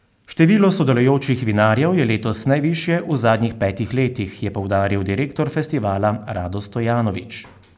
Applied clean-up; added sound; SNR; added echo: none; none; none; none.